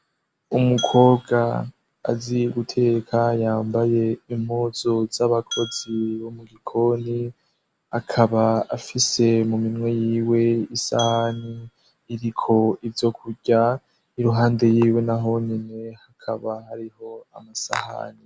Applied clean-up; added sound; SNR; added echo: none; Glass; 16 dB; none.